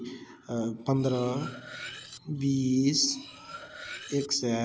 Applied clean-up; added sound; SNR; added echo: none; Cutlery, silverware; 15 dB; none.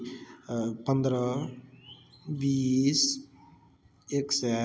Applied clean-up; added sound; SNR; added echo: none; none; none; none.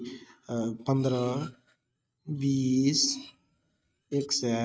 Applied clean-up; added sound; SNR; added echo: neural mask model RNNoise.